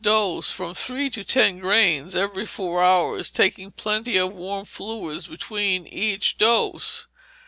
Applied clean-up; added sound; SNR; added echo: none; none; none; none.